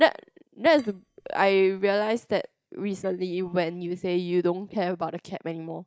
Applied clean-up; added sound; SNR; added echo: neural mask model DeepFilterNet 3.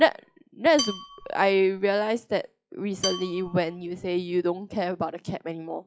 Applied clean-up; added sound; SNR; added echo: classical method log-MMSE.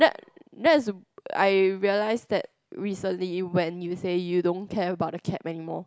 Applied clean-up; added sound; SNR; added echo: none; none; none; none.